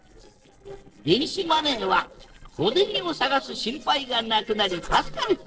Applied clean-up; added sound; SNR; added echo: neural separator model SepFormer DNS4.